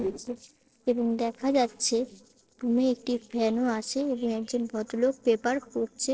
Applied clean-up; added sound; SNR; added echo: neural separator model SepFormer DNS4.